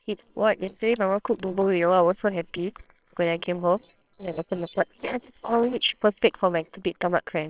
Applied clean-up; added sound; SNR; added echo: neural separator model SepFormer WHAMR!.